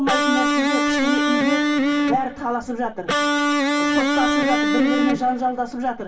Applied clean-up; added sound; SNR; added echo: none; Electric guitar; -4 dB; reverberation time 0.2 s.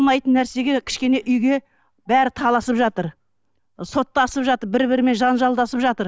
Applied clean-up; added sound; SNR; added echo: none; none; none; none.